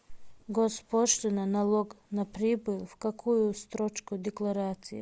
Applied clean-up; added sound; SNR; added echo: none; none; none; none.